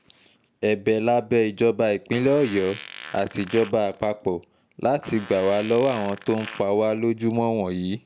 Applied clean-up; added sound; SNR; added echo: none; Fart; 18 dB; none.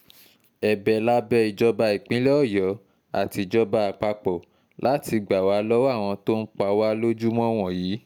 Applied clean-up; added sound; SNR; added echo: none; none; none; none.